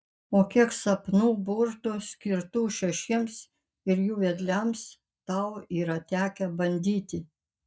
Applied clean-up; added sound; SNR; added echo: neural mask model DeepFilterNet 3.